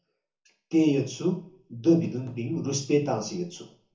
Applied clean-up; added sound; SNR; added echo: none; none; none; reverberation time 0.6 s.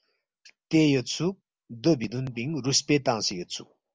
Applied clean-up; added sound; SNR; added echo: none; none; none; none.